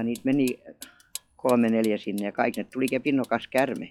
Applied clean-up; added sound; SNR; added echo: classical method log-MMSE.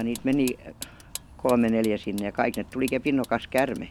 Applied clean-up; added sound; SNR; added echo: none; Vehicle; 17 dB; none.